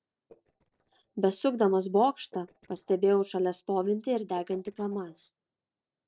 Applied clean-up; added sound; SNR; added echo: neural separator model SepFormer DNS4.